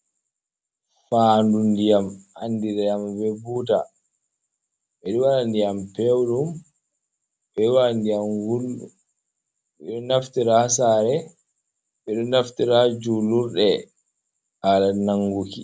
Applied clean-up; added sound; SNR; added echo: none; none; none; none.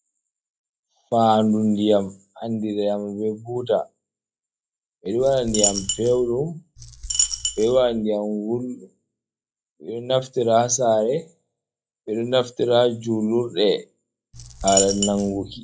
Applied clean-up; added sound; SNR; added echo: classical method log-MMSE.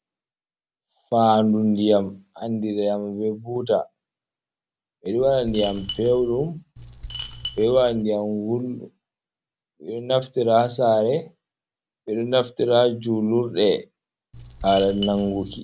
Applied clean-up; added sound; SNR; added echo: none; Coin (dropping); 3 dB; none.